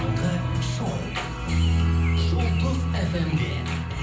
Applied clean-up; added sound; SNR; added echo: none; none; none; reverberation time 0.6 s.